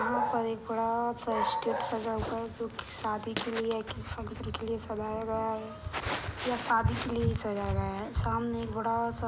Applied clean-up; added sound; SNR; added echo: none; Dog; 4 dB; none.